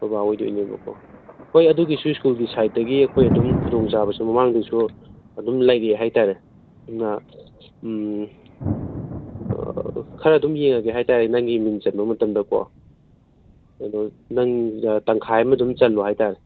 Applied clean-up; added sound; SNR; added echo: none; Thunder; 11 dB; none.